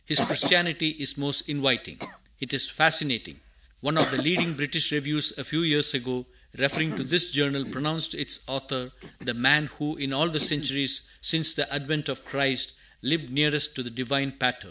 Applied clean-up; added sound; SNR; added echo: none; Cough; 12 dB; none.